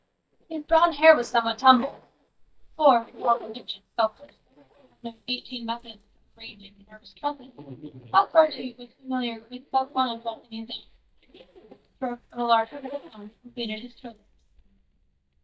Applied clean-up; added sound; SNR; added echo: neural mask model DeepFilterNet 3.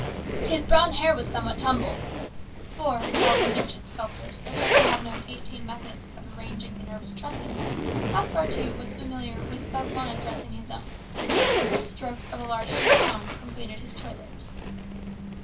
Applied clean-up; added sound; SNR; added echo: none; Zipper (clothing); -2 dB; reverberation time 0.1 s.